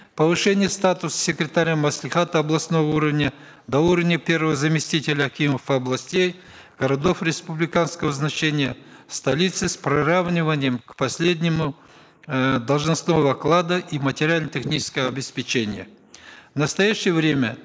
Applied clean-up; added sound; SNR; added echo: neural mask model Resemble Enhance denoiser.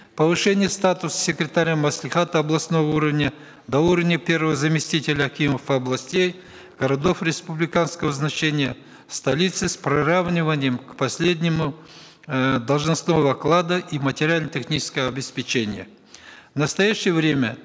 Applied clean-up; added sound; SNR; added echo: none; none; none; none.